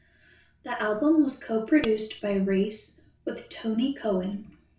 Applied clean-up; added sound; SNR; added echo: none; Bicycle bell; -4 dB; reverberation time 0.3 s.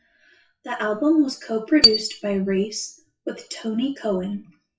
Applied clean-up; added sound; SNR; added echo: classical method WPE with log-MMSE.